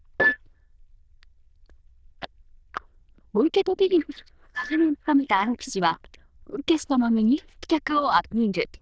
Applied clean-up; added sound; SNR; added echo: neural diffusion model UNIVERSE++.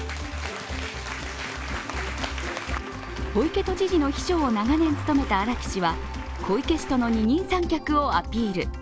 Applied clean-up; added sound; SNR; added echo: none; none; none; none.